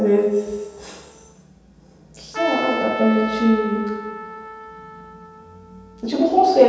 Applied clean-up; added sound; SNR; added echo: none; Trumpet; 11 dB; reverberation time 1.2 s.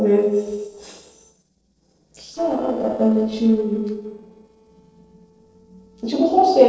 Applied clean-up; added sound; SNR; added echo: neural separator model SepFormer DNS4.